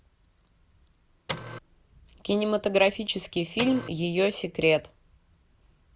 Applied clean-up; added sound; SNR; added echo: none; Printer; 5 dB; none.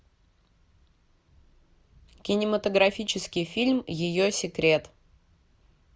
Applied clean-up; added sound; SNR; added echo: none; none; none; none.